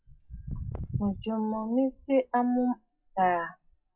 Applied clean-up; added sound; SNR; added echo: classical method WPE with log-MMSE.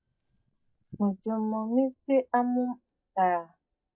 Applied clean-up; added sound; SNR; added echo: neural mask model DeepFilterNet 3.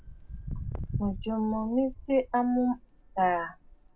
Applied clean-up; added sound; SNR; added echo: none; Walk, footsteps; 10 dB; reverberation time 0.2 s.